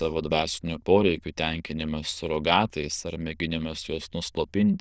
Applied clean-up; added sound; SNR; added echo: neural diffusion model UNIVERSE++.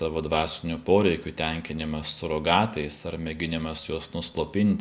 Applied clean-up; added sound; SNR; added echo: none; none; none; none.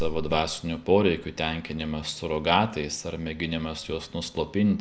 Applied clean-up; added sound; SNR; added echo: none; Cricket; 12 dB; none.